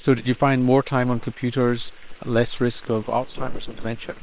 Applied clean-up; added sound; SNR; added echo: neural separator model SepFormer WHAM!.